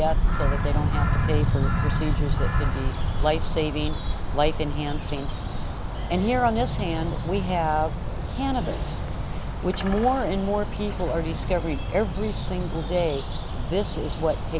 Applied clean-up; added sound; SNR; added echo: none; Bird vocalization, bird call, bird song; -2 dB; none.